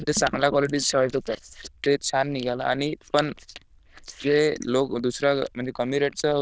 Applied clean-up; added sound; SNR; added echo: neural diffusion model UNIVERSE++.